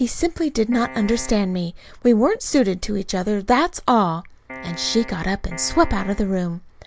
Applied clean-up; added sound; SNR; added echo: none; Piano; 16 dB; none.